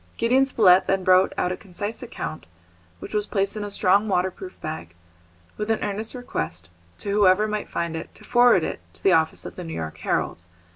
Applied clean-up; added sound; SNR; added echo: none; none; none; none.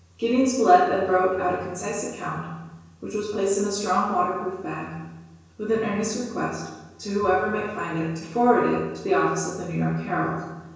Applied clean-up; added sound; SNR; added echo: none; none; none; reverberation time 1.0 s.